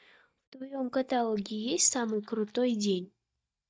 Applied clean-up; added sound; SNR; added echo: neural mask model DeepFilterNet 3.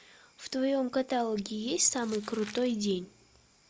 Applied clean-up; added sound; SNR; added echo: none; Crumpling, crinkling; 20 dB; none.